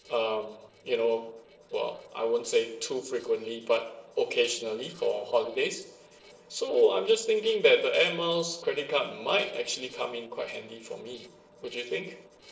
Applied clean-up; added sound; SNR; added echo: neural separator model SepFormer DNS4.